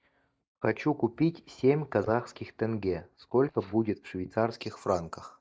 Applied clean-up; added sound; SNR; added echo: neural mask model DeepFilterNet 3.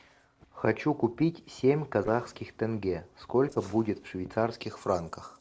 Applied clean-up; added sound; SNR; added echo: neural separator model SepFormer DNS4.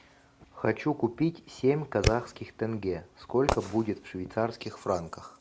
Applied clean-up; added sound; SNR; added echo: none; Fireworks; 5 dB; none.